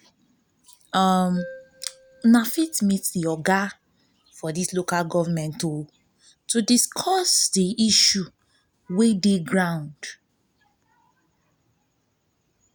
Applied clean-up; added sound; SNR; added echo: none; Keyboard (musical); 20 dB; none.